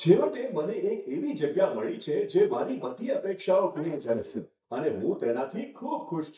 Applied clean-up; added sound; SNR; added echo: neural mask model DeepFilterNet 3.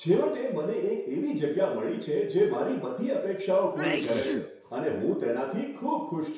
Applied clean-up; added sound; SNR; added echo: none; Sneeze; 7 dB; reverberation time 0.7 s.